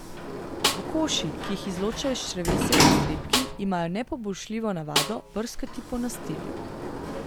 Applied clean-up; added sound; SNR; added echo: none; Sliding door + Snare drum; -3 dB; none.